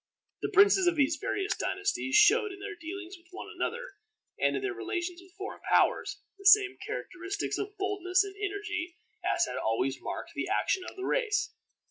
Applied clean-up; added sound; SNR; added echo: none; none; none; none.